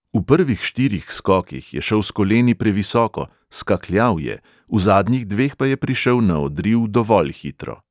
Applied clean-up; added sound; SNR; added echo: none; none; none; none.